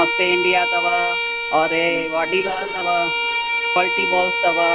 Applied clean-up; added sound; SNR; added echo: none; Bowed string instrument; 1 dB; none.